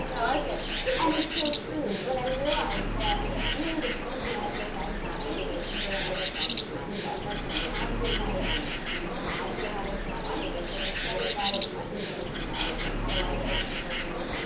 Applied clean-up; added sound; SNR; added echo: none; Bird; -4 dB; reverberation time 1.2 s.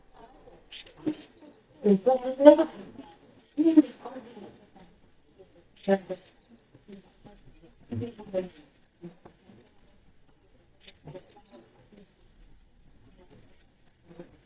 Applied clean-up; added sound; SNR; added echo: neural mask model DeepFilterNet 3.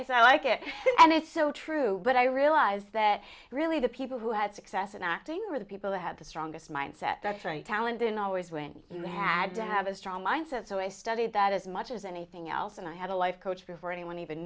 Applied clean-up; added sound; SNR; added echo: none; none; none; none.